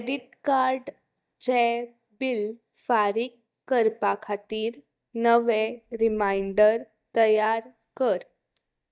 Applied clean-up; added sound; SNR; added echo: neural mask model DeepFilterNet 3.